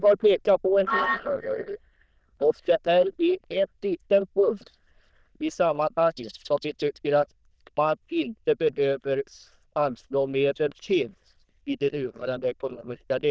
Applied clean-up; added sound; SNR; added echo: neural diffusion model UNIVERSE++.